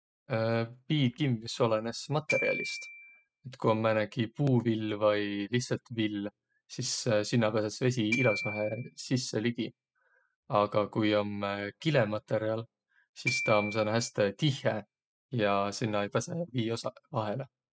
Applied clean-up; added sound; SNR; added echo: classical method spectral subtraction.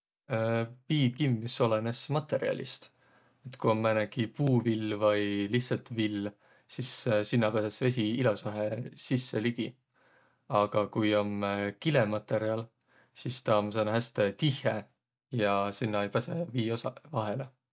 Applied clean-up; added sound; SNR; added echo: none; none; none; none.